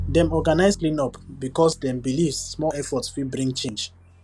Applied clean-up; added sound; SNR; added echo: none; Bowed string instrument; 13 dB; none.